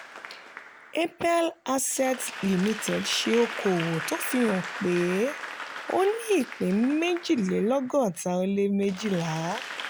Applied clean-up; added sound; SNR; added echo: none; Applause / Crowd; 11 dB; none.